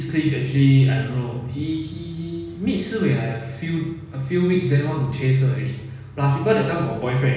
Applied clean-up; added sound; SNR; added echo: none; none; none; reverberation time 1.1 s.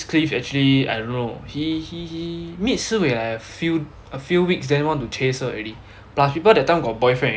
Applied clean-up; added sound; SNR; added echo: none; none; none; none.